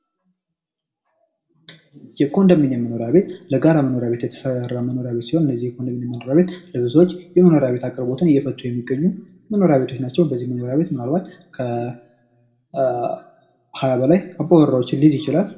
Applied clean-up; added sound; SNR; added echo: none; none; none; reverberation time 0.5 s.